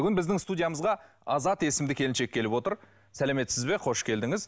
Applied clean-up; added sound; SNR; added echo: none; none; none; none.